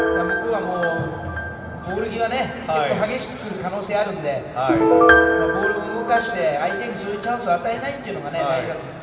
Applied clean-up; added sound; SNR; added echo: none; Piano; -1 dB; reverberation time 2.3 s.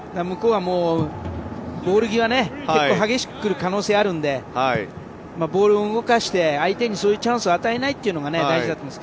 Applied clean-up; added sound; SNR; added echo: none; none; none; none.